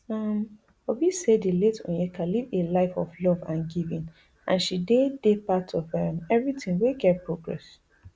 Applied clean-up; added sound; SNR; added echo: none; none; none; none.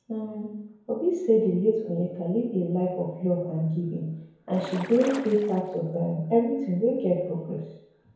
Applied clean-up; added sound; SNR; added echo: none; Splash, splatter; 14 dB; reverberation time 0.9 s.